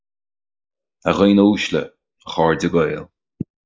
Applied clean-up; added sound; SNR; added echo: neural mask model Resemble Enhance denoiser.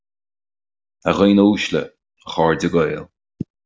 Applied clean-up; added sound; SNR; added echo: none; none; none; none.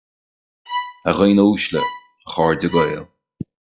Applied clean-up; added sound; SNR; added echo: classical method log-MMSE.